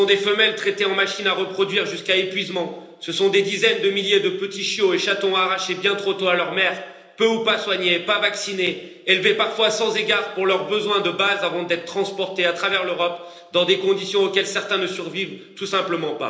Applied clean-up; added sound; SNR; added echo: none; none; none; reverberation time 1.0 s.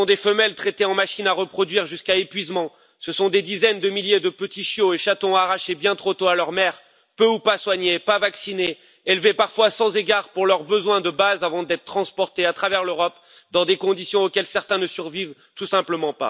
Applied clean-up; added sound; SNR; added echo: none; none; none; none.